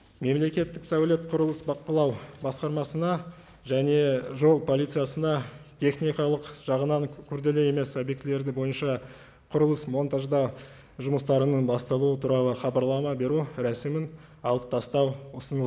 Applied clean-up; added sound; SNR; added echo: none; none; none; none.